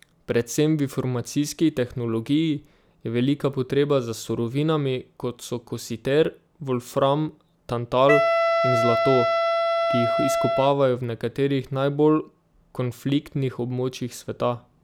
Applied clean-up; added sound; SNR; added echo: none; Wind instrument, woodwind instrument; -2 dB; none.